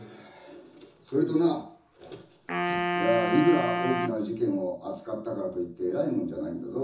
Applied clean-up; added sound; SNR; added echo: none; Wind instrument, woodwind instrument; 2 dB; reverberation time 0.6 s.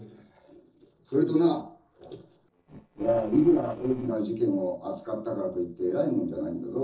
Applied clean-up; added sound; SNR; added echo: neural separator model SepFormer DNS4.